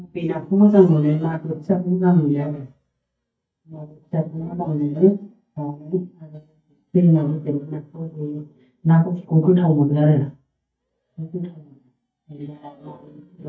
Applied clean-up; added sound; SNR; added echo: neural mask model DeepFilterNet 3.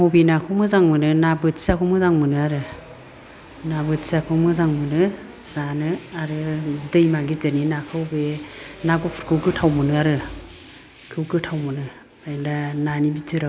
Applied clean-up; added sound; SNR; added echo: none; none; none; none.